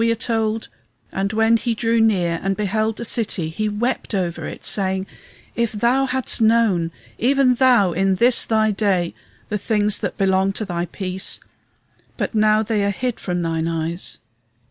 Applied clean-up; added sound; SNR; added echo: none; none; none; none.